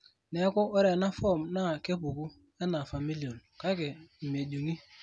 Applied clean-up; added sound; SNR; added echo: none; none; none; none.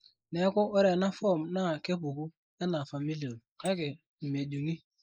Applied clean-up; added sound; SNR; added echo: neural mask model Resemble Enhance denoiser.